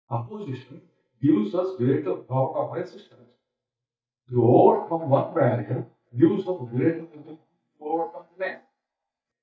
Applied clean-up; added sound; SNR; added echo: neural mask model DeepFilterNet 3.